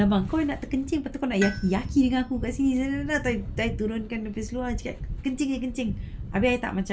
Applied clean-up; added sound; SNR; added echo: none; Tools; 16 dB; none.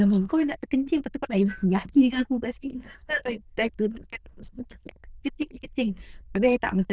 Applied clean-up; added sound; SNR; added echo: neural diffusion model UNIVERSE++.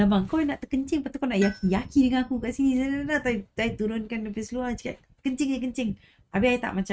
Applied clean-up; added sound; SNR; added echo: neural mask model RNNoise.